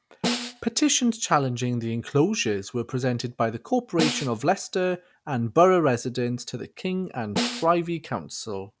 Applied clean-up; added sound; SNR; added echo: none; Snare drum; 6 dB; none.